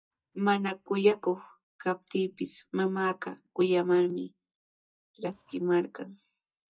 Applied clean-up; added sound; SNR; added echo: neural mask model DeepFilterNet 3.